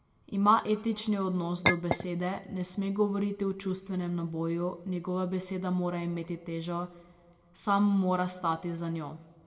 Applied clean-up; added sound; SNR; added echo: none; Chink, clink; 1 dB; reverberation time 0.9 s.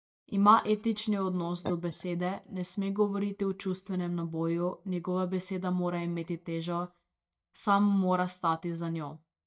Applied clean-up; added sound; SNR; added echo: neural mask model DeepFilterNet 3.